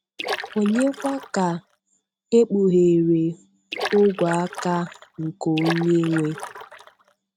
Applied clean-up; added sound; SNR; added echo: neural mask model RNNoise.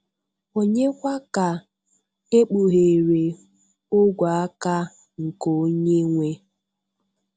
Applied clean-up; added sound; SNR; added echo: none; none; none; none.